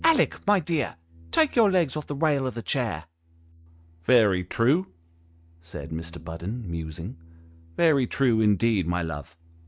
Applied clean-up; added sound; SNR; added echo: neural mask model RNNoise.